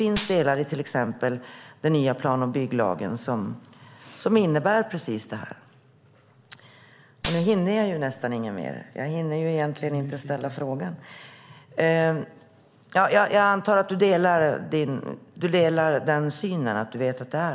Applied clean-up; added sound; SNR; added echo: none; Gunshot, gunfire; 14 dB; none.